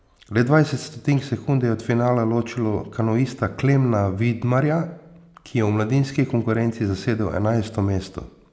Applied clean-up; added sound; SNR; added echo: none; none; none; none.